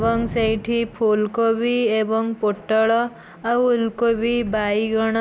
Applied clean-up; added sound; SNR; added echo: none; Thunder / Rain; 18 dB; none.